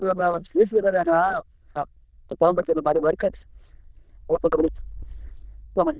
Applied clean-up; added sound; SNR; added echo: neural diffusion model UNIVERSE++.